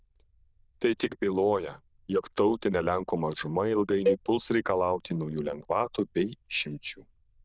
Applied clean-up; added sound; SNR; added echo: neural diffusion model UNIVERSE++.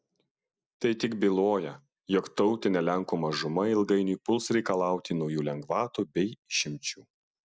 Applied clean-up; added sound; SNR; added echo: none; none; none; none.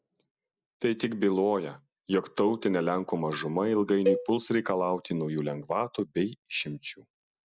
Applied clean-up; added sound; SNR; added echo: none; Cowbell; 4 dB; none.